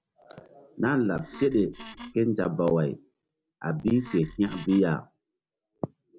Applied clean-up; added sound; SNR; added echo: none; Wood; 17 dB; none.